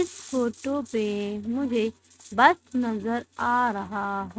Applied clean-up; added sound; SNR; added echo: neural mask model RNNoise.